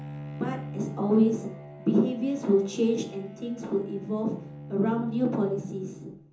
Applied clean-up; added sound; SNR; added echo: none; Bowed string instrument; 13 dB; reverberation time 0.6 s.